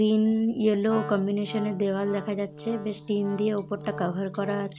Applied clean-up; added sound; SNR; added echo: none; Wind instrument, woodwind instrument; 14 dB; none.